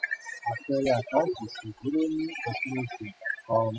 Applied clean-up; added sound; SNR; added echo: classical method spectral subtraction.